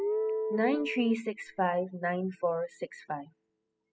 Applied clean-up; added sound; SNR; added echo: classical method spectral subtraction.